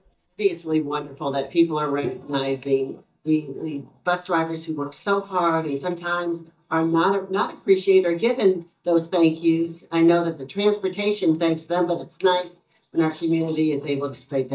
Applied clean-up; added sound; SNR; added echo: neural mask model DeepFilterNet 3.